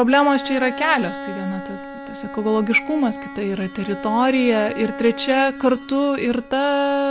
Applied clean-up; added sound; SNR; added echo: none; Bowed string instrument; 13 dB; none.